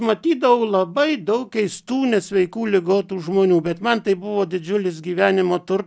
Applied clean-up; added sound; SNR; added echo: none; none; none; none.